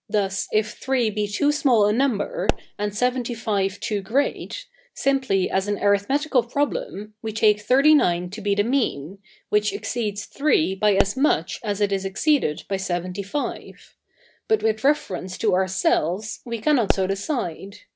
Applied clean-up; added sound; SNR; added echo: none; Explosion; 7 dB; none.